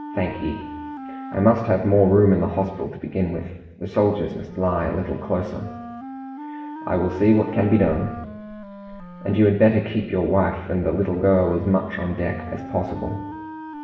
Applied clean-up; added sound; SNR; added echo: none; Wind instrument, woodwind instrument; 14 dB; reverberation time 1.0 s.